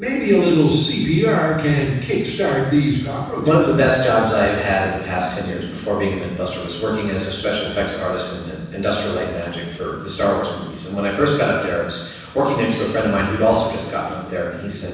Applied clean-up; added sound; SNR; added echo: none; none; none; reverberation time 1.1 s.